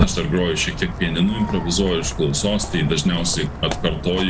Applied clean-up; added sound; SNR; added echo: none; Walk, footsteps; 6 dB; none.